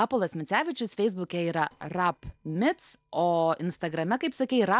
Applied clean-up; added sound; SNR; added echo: neural separator model SepFormer DNS4.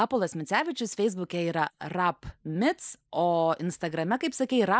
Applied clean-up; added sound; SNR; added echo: neural mask model Resemble Enhance denoiser.